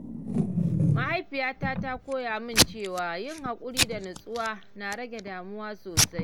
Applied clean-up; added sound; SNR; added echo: none; Packing tape, duct tape / Tearing; -4 dB; none.